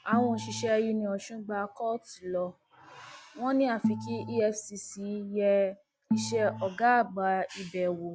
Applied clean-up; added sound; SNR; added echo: none; Organ; 4 dB; none.